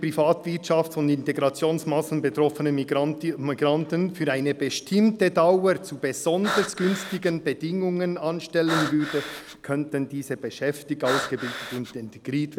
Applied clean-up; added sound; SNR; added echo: none; Breathing; 7 dB; none.